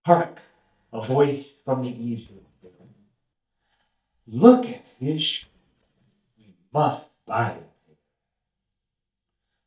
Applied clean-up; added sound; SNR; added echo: neural mask model DeepFilterNet 3.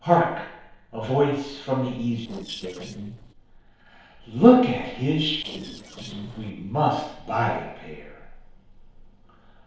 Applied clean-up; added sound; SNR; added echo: neural separator model SepFormer DNS4.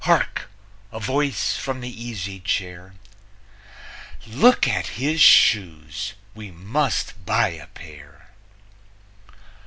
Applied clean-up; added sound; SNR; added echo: none; none; none; none.